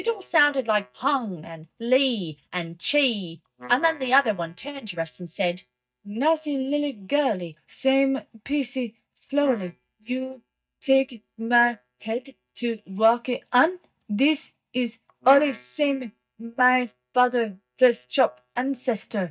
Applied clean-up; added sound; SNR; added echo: neural mask model DeepFilterNet 3.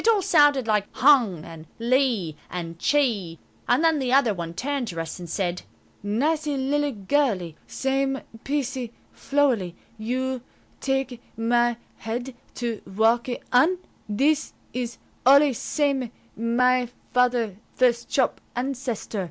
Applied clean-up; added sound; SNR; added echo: none; none; none; none.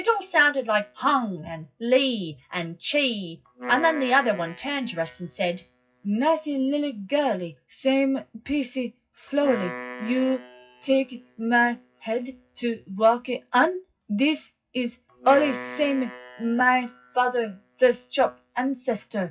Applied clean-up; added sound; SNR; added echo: classical method WPE with log-MMSE.